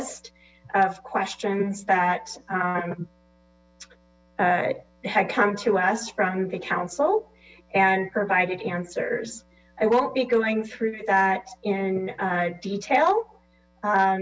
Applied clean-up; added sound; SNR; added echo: none; none; none; none.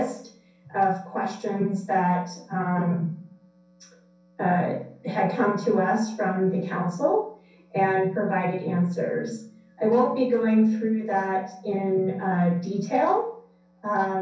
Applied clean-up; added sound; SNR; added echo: none; none; none; reverberation time 0.6 s.